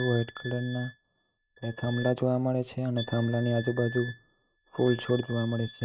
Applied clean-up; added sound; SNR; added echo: neural mask model RNNoise.